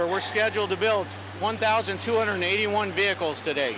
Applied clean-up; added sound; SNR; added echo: none; Bowed string instrument; 16 dB; none.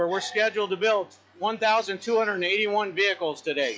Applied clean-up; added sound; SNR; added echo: classical method log-MMSE.